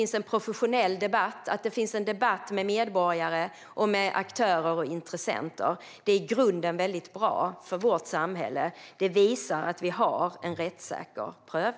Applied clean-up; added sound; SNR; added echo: none; none; none; none.